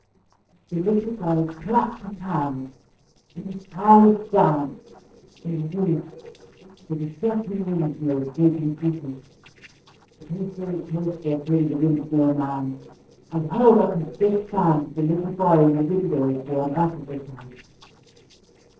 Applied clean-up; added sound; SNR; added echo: neural separator model SepFormer DNS4.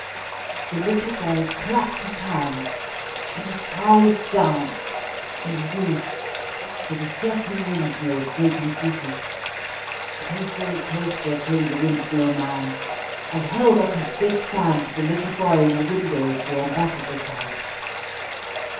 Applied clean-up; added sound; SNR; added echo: none; Bathtub (filling or washing); 6 dB; reverberation time 0.6 s.